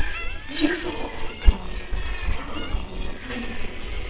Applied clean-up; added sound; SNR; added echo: neural separator model SepFormer WHAMR!.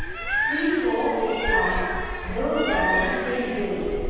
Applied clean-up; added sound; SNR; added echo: none; Bird; 1 dB; reverberation time 2.2 s.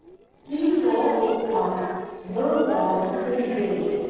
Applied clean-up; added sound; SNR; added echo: neural separator model SepFormer DNS4.